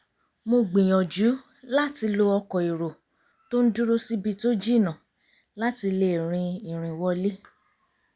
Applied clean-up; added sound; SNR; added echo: none; none; none; none.